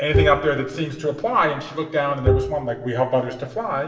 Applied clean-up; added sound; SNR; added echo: none; Bowed string instrument; 3 dB; reverberation time 1.0 s.